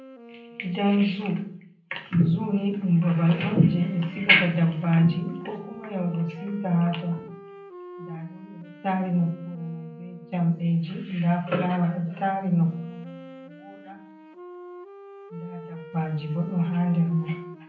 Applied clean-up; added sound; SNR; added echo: none; Wind instrument, woodwind instrument; 19 dB; reverberation time 0.6 s.